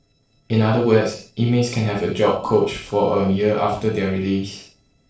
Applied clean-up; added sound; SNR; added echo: neural separator model SepFormer DNS4.